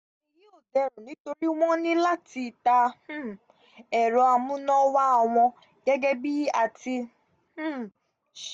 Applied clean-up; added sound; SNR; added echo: none; none; none; none.